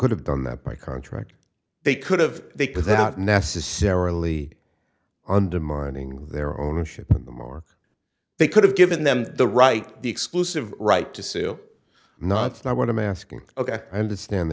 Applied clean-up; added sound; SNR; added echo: none; none; none; none.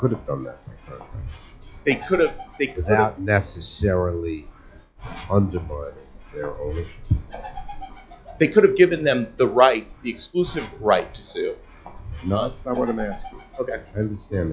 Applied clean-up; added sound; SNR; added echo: classical method log-MMSE.